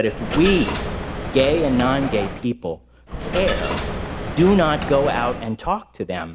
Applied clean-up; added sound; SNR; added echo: none; Coin (dropping); 5 dB; none.